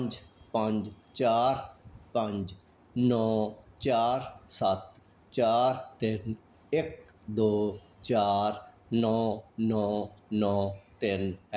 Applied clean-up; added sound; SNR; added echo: none; none; none; none.